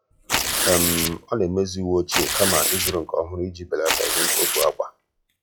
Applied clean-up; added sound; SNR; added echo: classical method log-MMSE.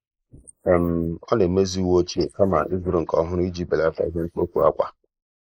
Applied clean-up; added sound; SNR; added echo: neural mask model Resemble Enhance denoiser.